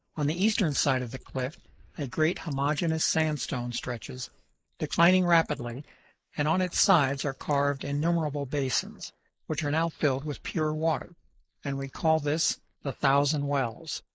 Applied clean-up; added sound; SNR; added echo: neural mask model Resemble Enhance denoiser.